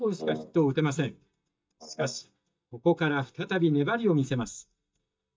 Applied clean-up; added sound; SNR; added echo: neural mask model DeepFilterNet 3.